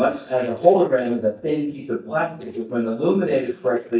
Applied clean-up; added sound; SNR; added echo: neural mask model DeepFilterNet 3.